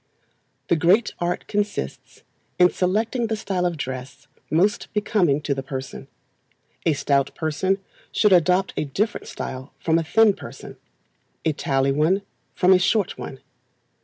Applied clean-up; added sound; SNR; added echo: none; none; none; none.